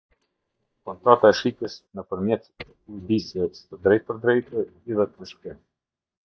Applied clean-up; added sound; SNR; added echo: neural mask model DeepFilterNet 3.